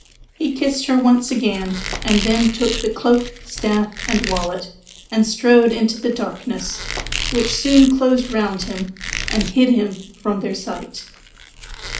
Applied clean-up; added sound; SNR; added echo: none; Squeak; 10 dB; reverberation time 0.4 s.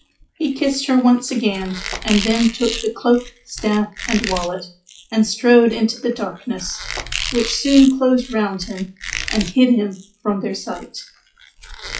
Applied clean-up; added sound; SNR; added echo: classical method WPE with log-MMSE.